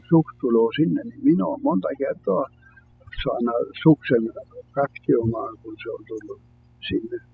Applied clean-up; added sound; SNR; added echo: classical method spectral subtraction.